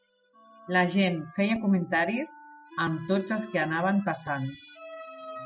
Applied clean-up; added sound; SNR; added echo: classical method spectral subtraction.